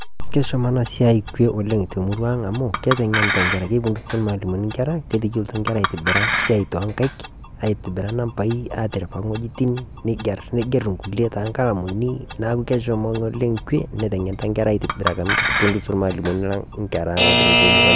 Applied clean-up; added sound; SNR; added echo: none; Chink, clink + Alarm / Clock; 4 dB; none.